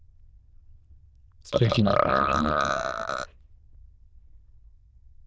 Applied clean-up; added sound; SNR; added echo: neural diffusion model UNIVERSE++.